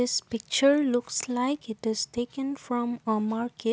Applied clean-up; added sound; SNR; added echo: none; none; none; none.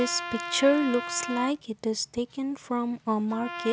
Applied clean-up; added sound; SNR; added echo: none; Trumpet; 10 dB; none.